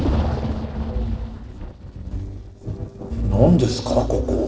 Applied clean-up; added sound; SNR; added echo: neural separator model SepFormer DNS4.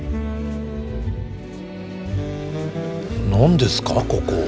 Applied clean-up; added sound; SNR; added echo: none; none; none; none.